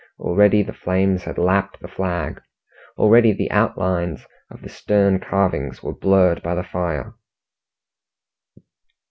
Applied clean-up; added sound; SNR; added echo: none; none; none; none.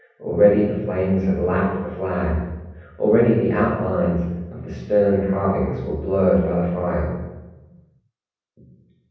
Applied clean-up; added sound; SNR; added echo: none; none; none; reverberation time 1.1 s.